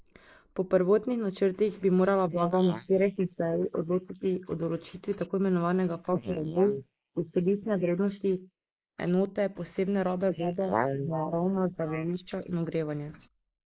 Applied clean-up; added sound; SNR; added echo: neural mask model Resemble Enhance denoiser.